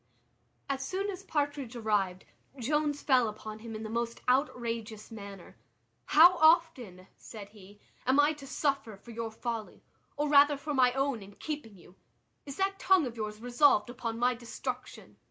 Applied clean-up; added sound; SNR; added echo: none; none; none; none.